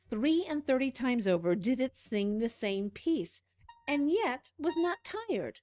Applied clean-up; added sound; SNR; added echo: neural mask model RNNoise.